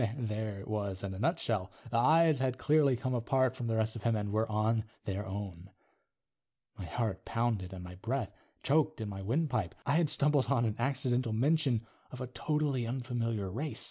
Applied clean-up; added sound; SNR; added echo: none; none; none; none.